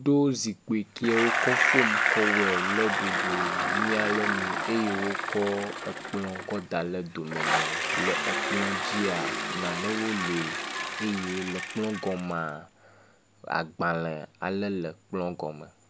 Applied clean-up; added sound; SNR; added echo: none; Bicycle; 0 dB; none.